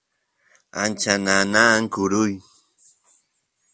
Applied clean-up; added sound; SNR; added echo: none; none; none; none.